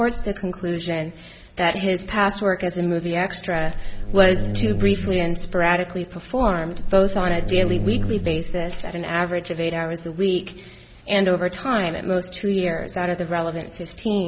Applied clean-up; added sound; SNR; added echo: none; Buzz; 1 dB; none.